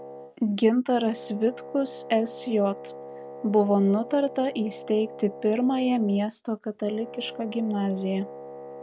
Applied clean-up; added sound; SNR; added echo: none; Wind instrument, woodwind instrument; 15 dB; none.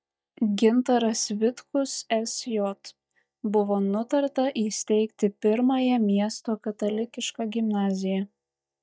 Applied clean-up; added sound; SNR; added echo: neural mask model DeepFilterNet 3.